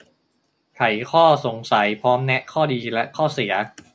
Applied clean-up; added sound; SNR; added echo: none; none; none; none.